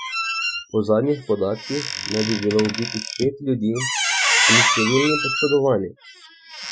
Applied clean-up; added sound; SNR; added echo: classical method Wiener filter.